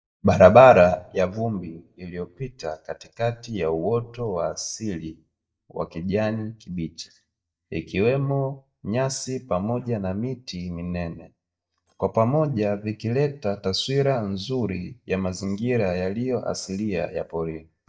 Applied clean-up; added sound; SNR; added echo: neural mask model DeepFilterNet 3.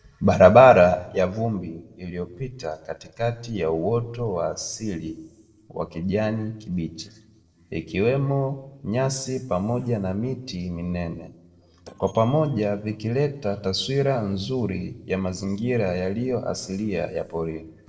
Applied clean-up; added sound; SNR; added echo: neural separator model SepFormer DNS4.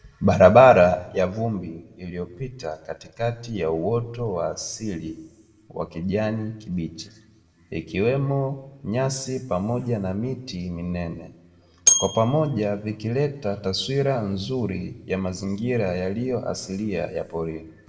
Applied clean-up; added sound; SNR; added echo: none; Bell; 0 dB; reverberation time 1.2 s.